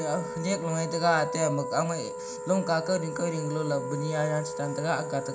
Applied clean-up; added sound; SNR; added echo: none; Wind instrument, woodwind instrument; 7 dB; reverberation time 0.4 s.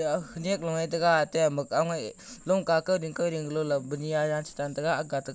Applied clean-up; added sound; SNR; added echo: none; none; none; none.